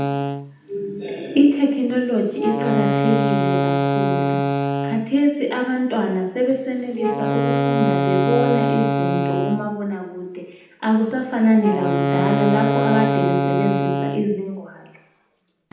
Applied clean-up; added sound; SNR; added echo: none; Wind instrument, woodwind instrument; 1 dB; reverberation time 0.8 s.